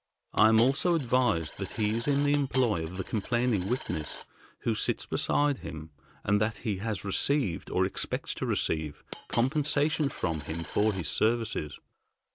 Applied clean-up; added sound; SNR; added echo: none; Coin (dropping); 12 dB; none.